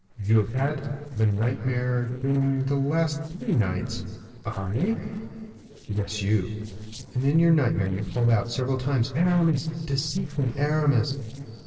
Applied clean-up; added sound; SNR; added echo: neural separator model SepFormer DNS4.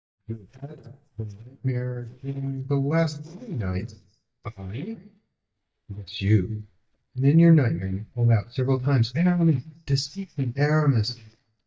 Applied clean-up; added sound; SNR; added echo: neural mask model DeepFilterNet 3.